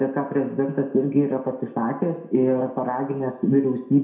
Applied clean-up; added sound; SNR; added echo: none; none; none; reverberation time 0.6 s.